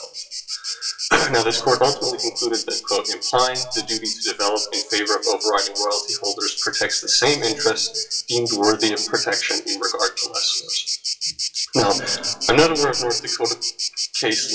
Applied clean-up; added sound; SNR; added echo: classical method WPE with log-MMSE.